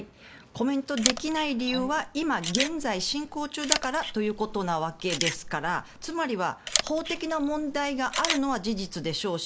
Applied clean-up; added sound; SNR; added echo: neural mask model Resemble Enhance denoiser.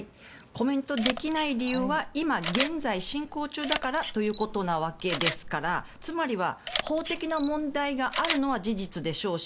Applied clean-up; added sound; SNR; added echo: none; Camera; 4 dB; none.